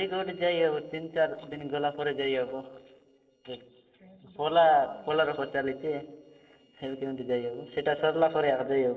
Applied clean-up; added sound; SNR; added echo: neural separator model SepFormer DNS4.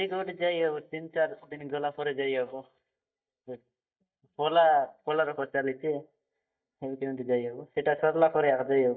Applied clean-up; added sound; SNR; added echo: neural mask model DeepFilterNet 3.